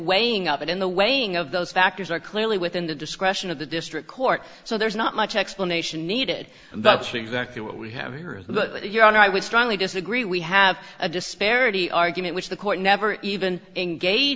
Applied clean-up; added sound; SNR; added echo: none; none; none; none.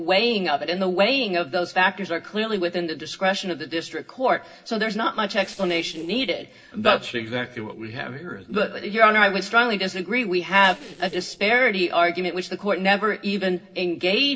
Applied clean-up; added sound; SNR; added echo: neural separator model SepFormer DNS4.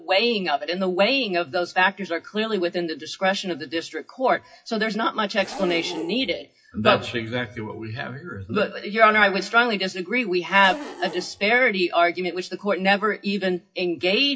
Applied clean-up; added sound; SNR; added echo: classical method WPE with log-MMSE.